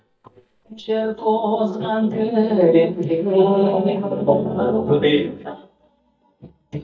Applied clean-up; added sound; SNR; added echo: neural mask model DeepFilterNet 3.